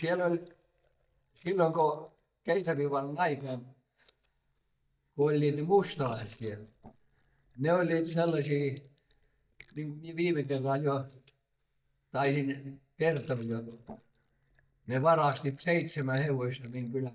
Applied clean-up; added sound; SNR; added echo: neural mask model DeepFilterNet 3.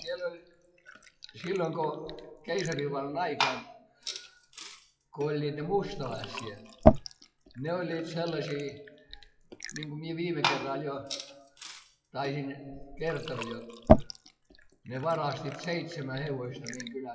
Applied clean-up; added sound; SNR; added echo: classical method WPE with log-MMSE.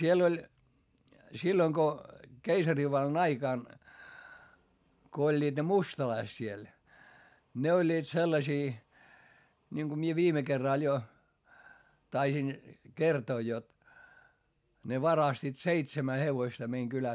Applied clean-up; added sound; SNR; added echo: none; none; none; none.